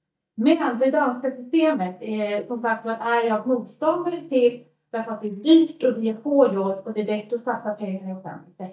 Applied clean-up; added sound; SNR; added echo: neural mask model DeepFilterNet 3.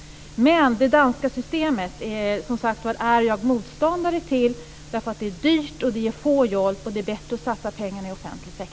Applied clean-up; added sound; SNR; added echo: none; none; none; none.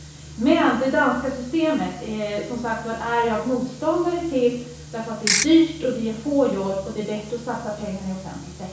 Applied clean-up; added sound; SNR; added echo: none; Ratchet, pawl / Percussion; -1 dB; reverberation time 0.6 s.